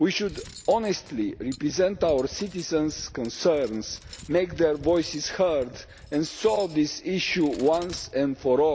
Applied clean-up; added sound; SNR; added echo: none; Cutlery, silverware; 20 dB; none.